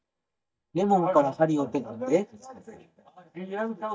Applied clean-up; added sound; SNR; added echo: neural mask model DeepFilterNet 3.